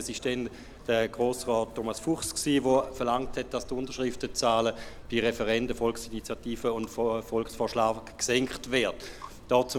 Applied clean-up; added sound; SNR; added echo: none; Chirp, tweet; 16 dB; none.